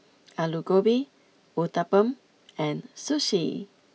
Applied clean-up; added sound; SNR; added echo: none; none; none; none.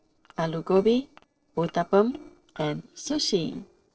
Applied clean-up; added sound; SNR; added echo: neural separator model SepFormer DNS4.